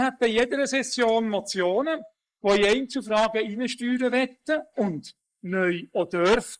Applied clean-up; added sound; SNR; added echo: neural mask model Resemble Enhance denoiser.